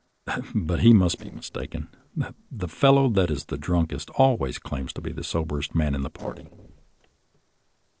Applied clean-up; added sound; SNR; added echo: neural separator model SepFormer DNS4.